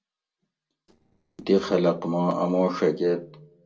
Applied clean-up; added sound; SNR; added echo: neural separator model SepFormer DNS4.